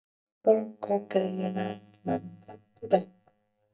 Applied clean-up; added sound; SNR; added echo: neural mask model DeepFilterNet 3.